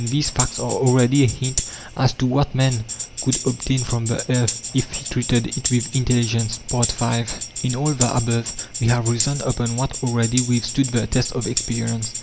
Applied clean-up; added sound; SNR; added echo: none; Tambourine; 8 dB; none.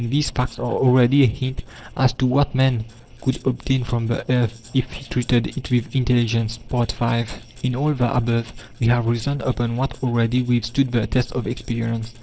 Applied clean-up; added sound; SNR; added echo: neural separator model SepFormer DNS4.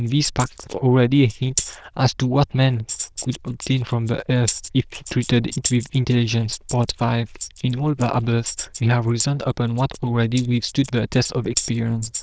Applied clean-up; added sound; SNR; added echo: neural diffusion model UNIVERSE++.